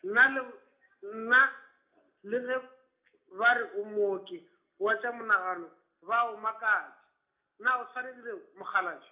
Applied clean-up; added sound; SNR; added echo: none; none; none; reverberation time 0.4 s.